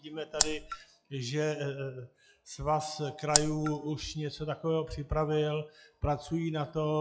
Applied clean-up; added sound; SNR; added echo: classical method log-MMSE.